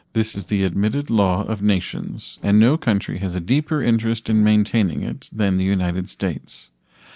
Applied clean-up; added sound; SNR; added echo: neural separator model SepFormer DNS4.